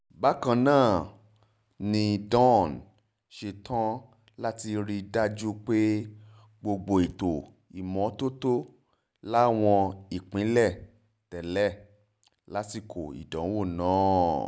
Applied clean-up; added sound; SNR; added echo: none; none; none; none.